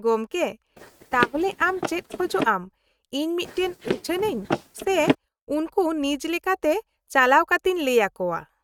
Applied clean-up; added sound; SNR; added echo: neural mask model RNNoise.